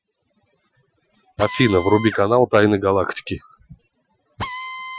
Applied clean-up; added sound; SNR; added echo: classical method Wiener filter.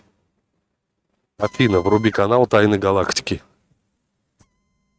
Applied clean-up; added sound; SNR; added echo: neural mask model RNNoise.